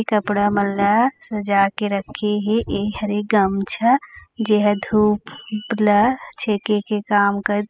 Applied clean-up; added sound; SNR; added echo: classical method spectral subtraction.